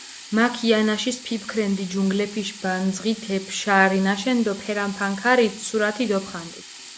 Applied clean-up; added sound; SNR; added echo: none; Sink (filling or washing); 17 dB; none.